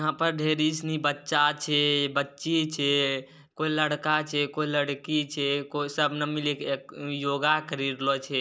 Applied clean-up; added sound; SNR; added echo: none; none; none; none.